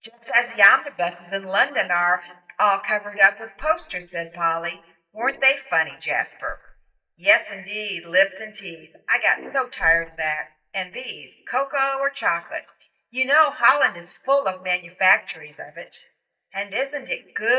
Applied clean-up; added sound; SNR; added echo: neural mask model DeepFilterNet 3.